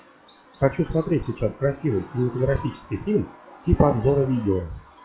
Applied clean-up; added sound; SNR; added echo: classical method log-MMSE.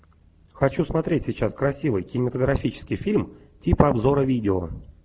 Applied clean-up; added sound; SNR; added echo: none; none; none; none.